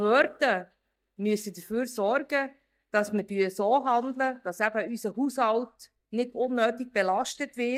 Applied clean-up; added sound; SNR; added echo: neural mask model DeepFilterNet 3.